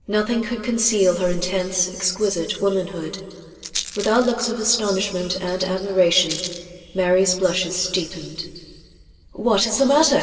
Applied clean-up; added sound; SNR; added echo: none; Rattle; 18 dB; reverberation time 2.2 s.